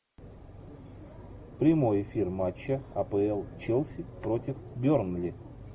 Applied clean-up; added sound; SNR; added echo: none; none; none; none.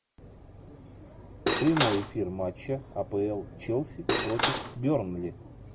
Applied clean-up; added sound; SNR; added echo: none; Cutlery, silverware / Dishes, pots, and pans; -2 dB; none.